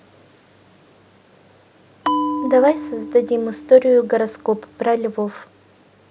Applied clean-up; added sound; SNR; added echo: none; Bell; 7 dB; none.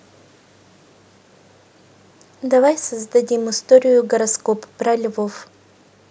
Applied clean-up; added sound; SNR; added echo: none; none; none; none.